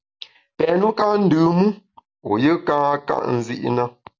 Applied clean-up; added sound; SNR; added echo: none; none; none; none.